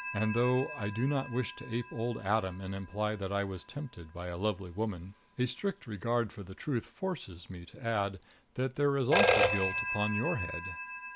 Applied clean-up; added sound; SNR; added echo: none; Telephone; -2 dB; none.